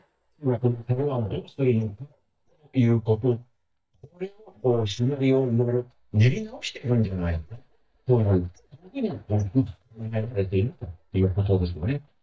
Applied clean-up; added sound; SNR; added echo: neural mask model DeepFilterNet 3.